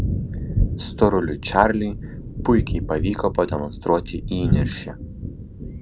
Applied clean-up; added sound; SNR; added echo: none; Thunder; 2 dB; none.